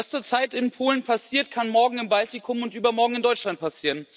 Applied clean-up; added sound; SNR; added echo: none; none; none; none.